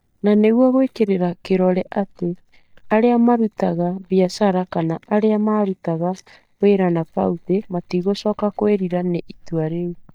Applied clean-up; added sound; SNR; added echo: neural mask model DeepFilterNet 3.